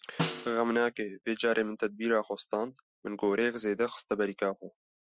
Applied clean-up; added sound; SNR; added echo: classical method Wiener filter.